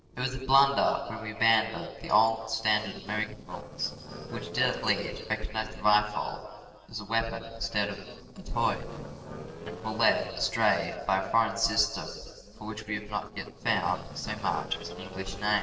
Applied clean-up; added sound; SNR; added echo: neural separator model SepFormer DNS4.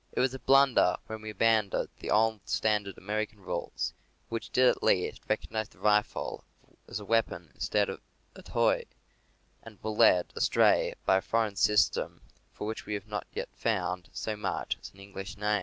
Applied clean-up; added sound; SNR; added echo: none; none; none; none.